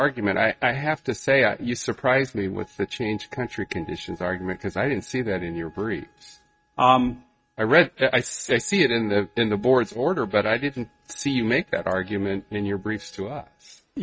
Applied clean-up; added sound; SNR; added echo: neural mask model RNNoise.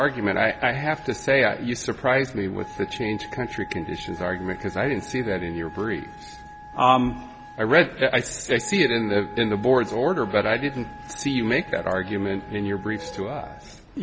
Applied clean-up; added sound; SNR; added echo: none; Wind instrument, woodwind instrument; 17 dB; none.